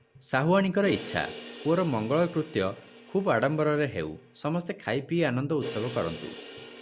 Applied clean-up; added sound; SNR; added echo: none; Crash cymbal; 15 dB; none.